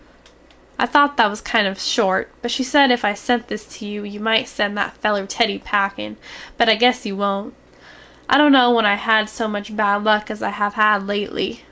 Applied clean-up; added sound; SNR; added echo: none; none; none; none.